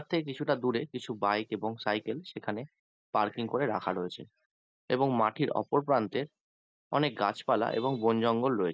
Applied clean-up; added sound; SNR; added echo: none; none; none; none.